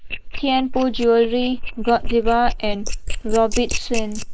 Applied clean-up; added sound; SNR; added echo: neural mask model Resemble Enhance denoiser.